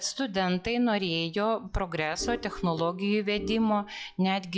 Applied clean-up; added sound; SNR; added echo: classical method log-MMSE.